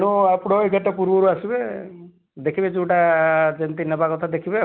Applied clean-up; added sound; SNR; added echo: none; none; none; none.